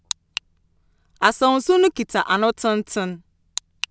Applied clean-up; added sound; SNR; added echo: none; none; none; none.